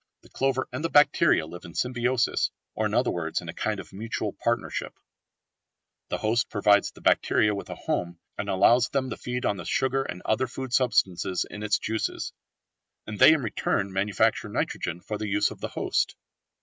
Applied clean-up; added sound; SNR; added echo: none; none; none; none.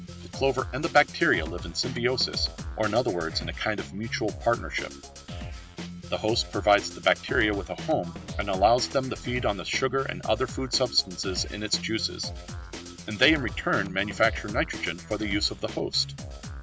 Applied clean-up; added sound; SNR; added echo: none; Drum kit; 10 dB; none.